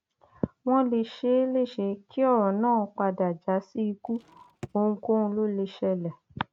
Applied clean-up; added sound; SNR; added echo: neural mask model RNNoise.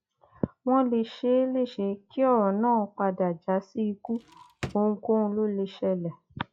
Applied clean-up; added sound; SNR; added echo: classical method log-MMSE.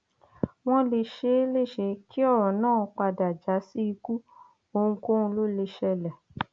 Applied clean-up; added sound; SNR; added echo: none; none; none; none.